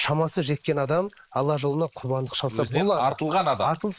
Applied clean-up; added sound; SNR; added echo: neural mask model Resemble Enhance denoiser.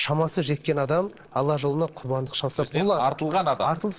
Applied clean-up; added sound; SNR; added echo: neural separator model SepFormer DNS4.